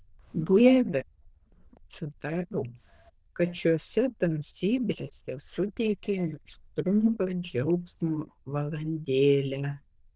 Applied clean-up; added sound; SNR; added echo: neural diffusion model UNIVERSE++.